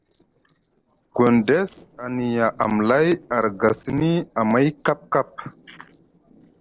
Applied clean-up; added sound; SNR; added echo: neural separator model SepFormer DNS4.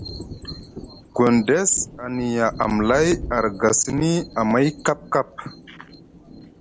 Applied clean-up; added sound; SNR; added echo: none; Thunder; 16 dB; none.